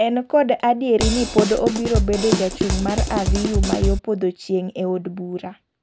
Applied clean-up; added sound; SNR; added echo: none; Drum kit; 0 dB; none.